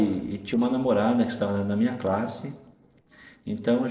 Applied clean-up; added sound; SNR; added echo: neural separator model SepFormer DNS4.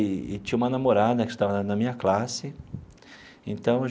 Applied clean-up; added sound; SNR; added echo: none; none; none; none.